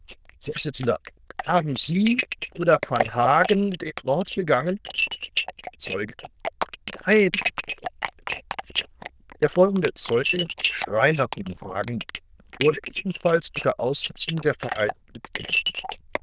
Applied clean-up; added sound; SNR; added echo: neural diffusion model UNIVERSE++.